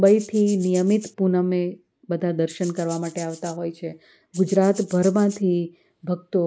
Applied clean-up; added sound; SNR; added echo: neural mask model Resemble Enhance denoiser.